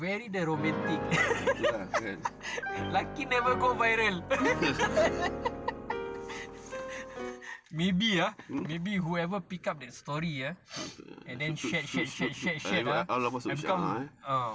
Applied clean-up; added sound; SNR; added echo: none; Piano; 8 dB; none.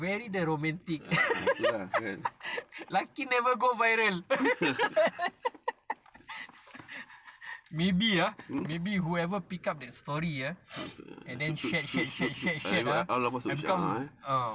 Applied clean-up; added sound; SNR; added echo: none; none; none; none.